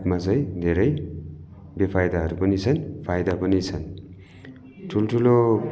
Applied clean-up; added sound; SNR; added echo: none; none; none; none.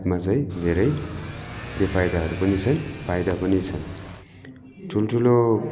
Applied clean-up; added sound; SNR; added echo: none; Motorcycle / Accelerating, revving, vroom; 12 dB; none.